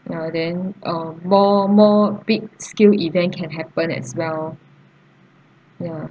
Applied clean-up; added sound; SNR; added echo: none; none; none; none.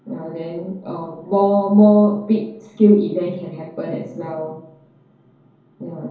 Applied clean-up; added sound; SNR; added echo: none; none; none; reverberation time 2.4 s.